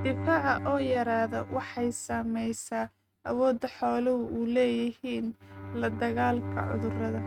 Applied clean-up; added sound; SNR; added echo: neural mask model RNNoise.